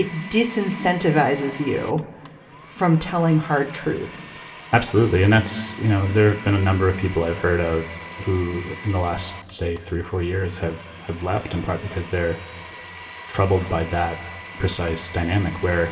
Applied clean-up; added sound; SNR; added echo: none; Domestic sounds, home sounds; 17 dB; reverberation time 2.8 s.